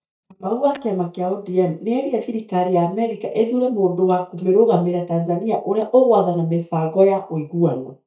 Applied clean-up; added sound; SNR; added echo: neural mask model DeepFilterNet 3.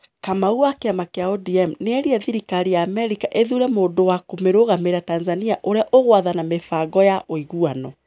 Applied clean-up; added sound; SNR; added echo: none; none; none; none.